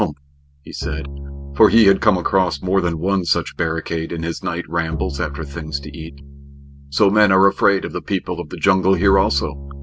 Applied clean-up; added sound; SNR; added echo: none; Bowed string instrument; 12 dB; none.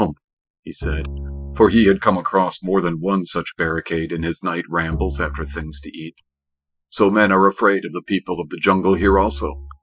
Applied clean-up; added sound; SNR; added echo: classical method Wiener filter.